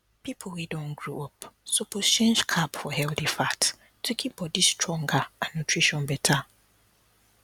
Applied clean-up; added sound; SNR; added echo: none; none; none; none.